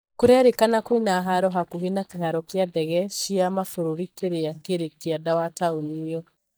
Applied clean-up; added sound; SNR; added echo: neural mask model DeepFilterNet 3.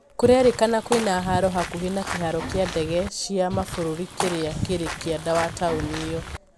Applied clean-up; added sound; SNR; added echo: none; Walk, footsteps / Bird vocalization, bird call, bird song; 8 dB; none.